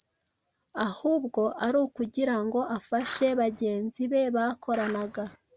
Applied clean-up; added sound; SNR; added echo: none; Skateboard + Chime; 16 dB; none.